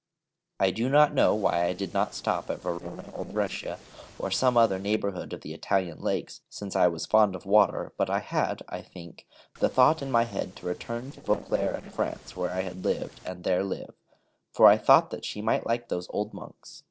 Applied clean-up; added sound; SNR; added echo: neural separator model SepFormer DNS4.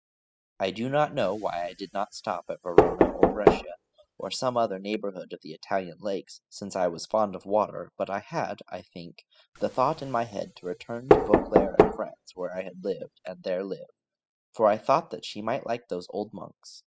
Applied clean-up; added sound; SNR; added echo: classical method spectral subtraction.